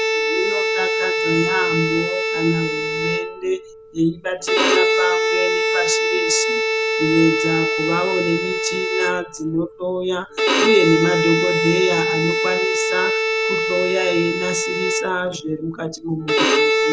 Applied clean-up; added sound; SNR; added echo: none; Bowed string instrument; -2 dB; none.